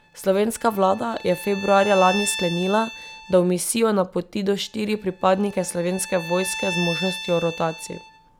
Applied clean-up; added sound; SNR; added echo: none; Bowed string instrument; 12 dB; none.